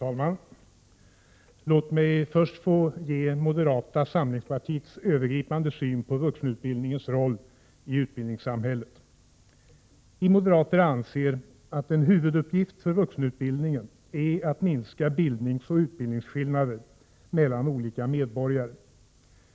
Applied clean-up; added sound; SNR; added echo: none; none; none; none.